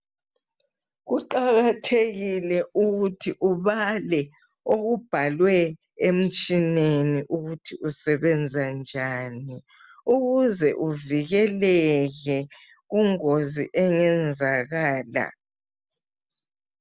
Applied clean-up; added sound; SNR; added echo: none; none; none; none.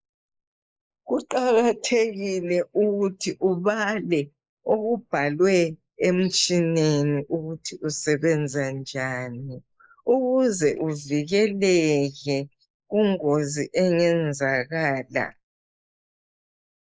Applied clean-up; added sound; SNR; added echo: neural mask model Resemble Enhance denoiser.